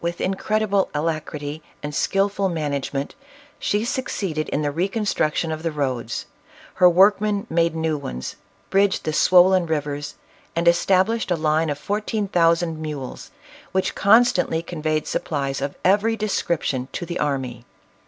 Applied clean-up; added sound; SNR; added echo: none; none; none; none.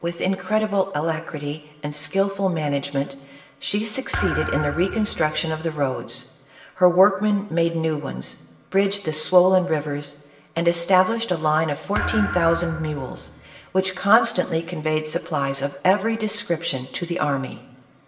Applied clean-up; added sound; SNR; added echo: none; Thump, thud; 9 dB; reverberation time 0.9 s.